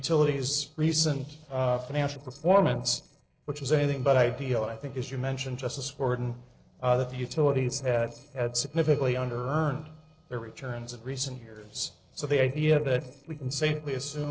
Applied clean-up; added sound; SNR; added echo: neural separator model SepFormer DNS4.